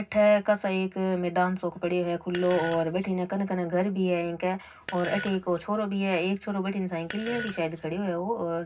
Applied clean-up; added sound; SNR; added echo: none; Fart; 11 dB; reverberation time 0.4 s.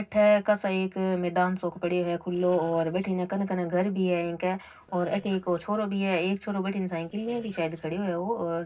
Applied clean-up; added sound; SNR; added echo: neural separator model SepFormer DNS4.